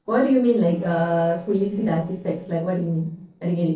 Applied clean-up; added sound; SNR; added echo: neural separator model SepFormer DNS4.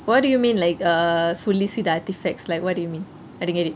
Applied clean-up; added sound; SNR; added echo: none; none; none; none.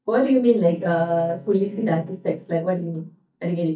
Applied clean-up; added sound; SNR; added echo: neural mask model DeepFilterNet 3.